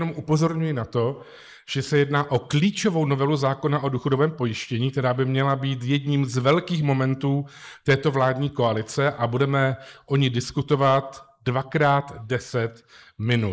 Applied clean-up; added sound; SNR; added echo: neural mask model Resemble Enhance denoiser.